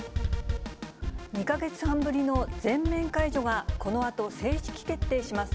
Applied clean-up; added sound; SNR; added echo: none; Drum kit; 3 dB; none.